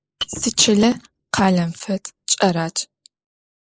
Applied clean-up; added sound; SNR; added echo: neural mask model Resemble Enhance denoiser.